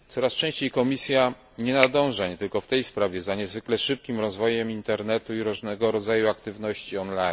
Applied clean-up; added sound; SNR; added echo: none; Finger snapping; 12 dB; none.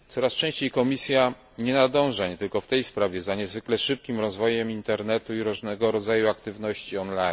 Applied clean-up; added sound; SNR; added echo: none; none; none; none.